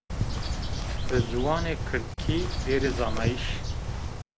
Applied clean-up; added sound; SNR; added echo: none; Bird; -3 dB; none.